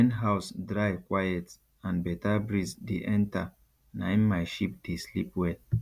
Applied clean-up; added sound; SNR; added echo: none; none; none; none.